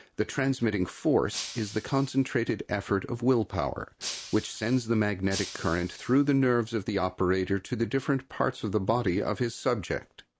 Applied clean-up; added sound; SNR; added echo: none; Shatter; 13 dB; none.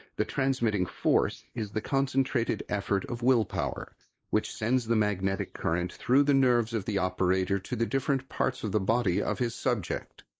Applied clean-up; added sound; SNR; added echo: neural mask model Resemble Enhance denoiser.